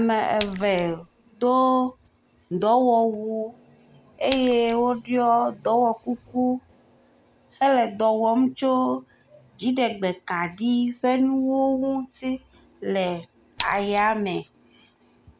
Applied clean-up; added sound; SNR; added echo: none; Splash, splatter; 16 dB; none.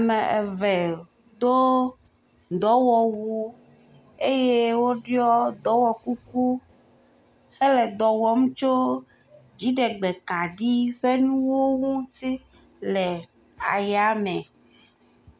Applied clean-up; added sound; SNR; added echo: none; none; none; none.